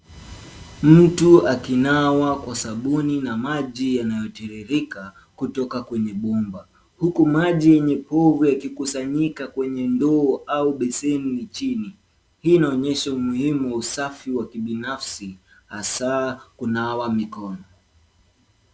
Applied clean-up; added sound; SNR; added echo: none; none; none; none.